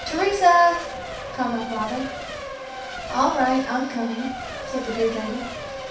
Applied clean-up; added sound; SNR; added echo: none; Race car, auto racing / Accelerating, revving, vroom / Mechanisms; 9 dB; reverberation time 0.6 s.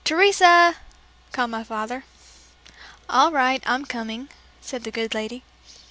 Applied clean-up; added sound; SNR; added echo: none; none; none; none.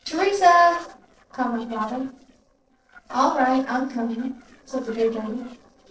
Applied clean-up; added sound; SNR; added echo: neural separator model SepFormer DNS4.